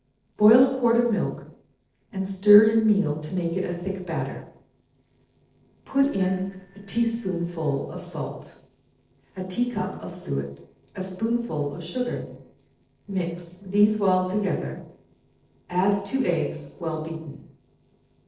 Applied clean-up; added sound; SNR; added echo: neural separator model SepFormer DNS4.